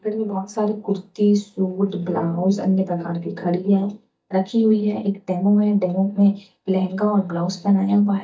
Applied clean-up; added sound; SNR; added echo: neural mask model DeepFilterNet 3.